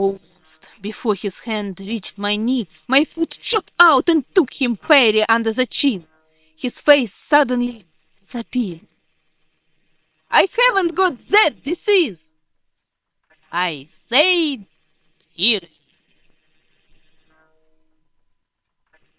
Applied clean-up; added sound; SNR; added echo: neural separator model SepFormer WHAM!.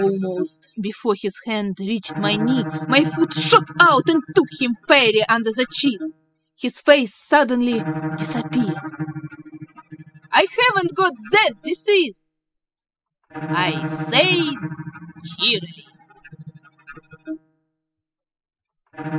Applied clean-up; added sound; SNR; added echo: classical method spectral subtraction.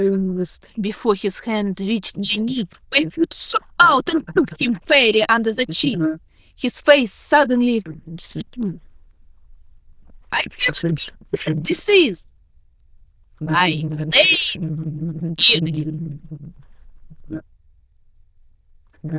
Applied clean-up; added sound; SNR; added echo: neural diffusion model UNIVERSE++.